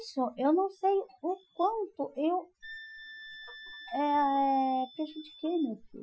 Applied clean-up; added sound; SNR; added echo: classical method Wiener filter.